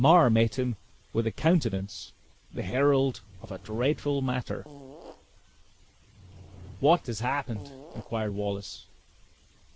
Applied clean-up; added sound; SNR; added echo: none; Fart / Drawer open or close; 20 dB; none.